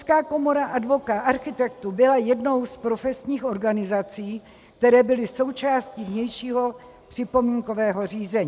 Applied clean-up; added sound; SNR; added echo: none; none; none; none.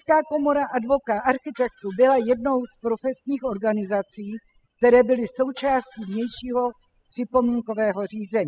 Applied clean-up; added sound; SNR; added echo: classical method spectral subtraction.